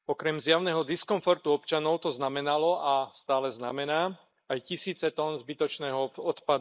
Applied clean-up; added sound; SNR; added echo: neural mask model Resemble Enhance denoiser.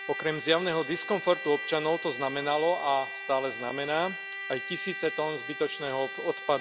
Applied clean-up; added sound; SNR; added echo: none; Trumpet; 8 dB; none.